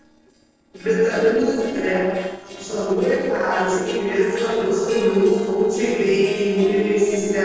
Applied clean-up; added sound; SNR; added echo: neural separator model SepFormer DNS4.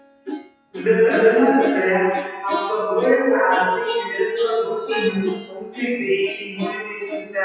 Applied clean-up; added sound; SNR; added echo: classical method WPE with log-MMSE.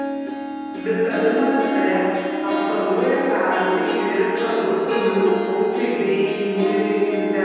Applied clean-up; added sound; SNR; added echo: none; Harp; 5 dB; reverberation time 2.1 s.